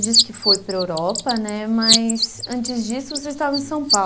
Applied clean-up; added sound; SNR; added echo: none; Bird; -1 dB; none.